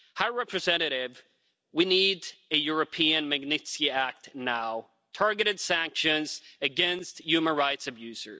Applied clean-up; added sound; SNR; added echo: none; none; none; none.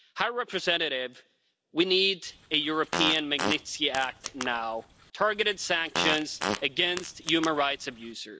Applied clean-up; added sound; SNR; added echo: none; Fart; 7 dB; none.